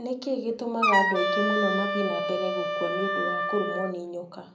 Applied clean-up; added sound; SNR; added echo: none; Wind instrument, woodwind instrument; -3 dB; reverberation time 0.5 s.